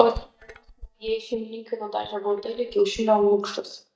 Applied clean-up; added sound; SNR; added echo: neural mask model DeepFilterNet 3.